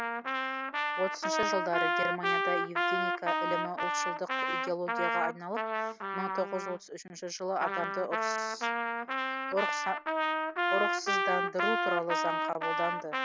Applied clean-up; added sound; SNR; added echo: none; Trumpet; -4 dB; none.